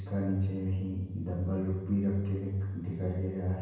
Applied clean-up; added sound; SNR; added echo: none; none; none; reverberation time 1.0 s.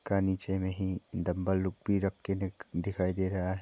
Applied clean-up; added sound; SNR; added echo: none; none; none; none.